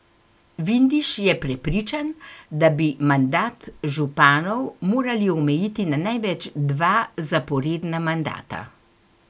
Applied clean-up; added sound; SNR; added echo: none; none; none; none.